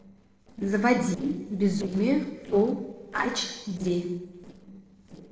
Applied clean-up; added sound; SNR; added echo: neural separator model SepFormer DNS4.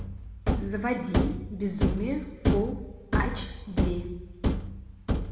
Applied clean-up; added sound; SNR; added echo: none; Thump, thud; -4 dB; reverberation time 1.1 s.